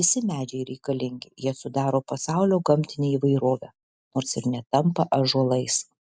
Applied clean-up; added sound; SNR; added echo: none; none; none; none.